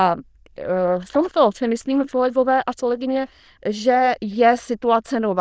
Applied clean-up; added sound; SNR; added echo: neural diffusion model UNIVERSE++.